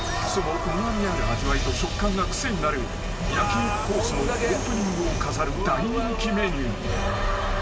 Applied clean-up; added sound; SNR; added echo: none; Fixed-wing aircraft, airplane; 12 dB; reverberation time 1.6 s.